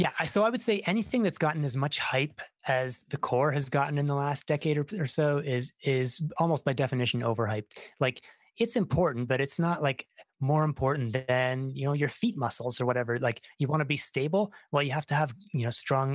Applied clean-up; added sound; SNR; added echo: none; none; none; none.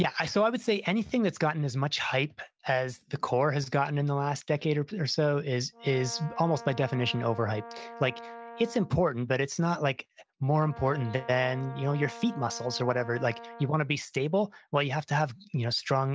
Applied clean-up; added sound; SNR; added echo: none; Brass instrument; 16 dB; none.